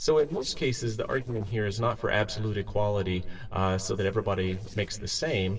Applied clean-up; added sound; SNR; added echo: neural separator model SepFormer DNS4.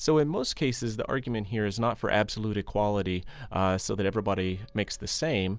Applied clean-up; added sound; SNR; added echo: none; none; none; none.